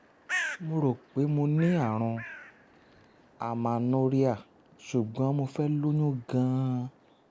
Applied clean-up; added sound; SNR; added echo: none; Bird; 14 dB; none.